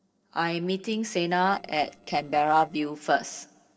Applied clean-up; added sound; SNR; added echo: neural separator model SepFormer DNS4.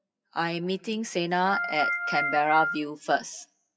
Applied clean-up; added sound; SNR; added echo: classical method WPE with log-MMSE.